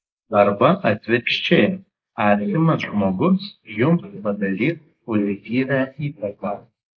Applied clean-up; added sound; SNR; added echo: neural mask model Resemble Enhance denoiser.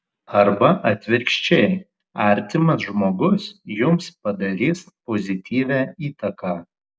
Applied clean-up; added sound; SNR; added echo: none; none; none; none.